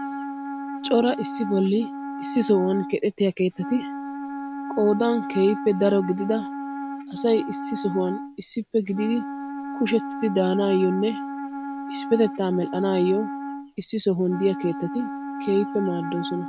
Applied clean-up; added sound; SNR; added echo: none; Wind instrument, woodwind instrument; 8 dB; none.